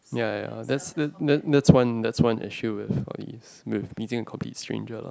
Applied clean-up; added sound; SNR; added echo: none; none; none; none.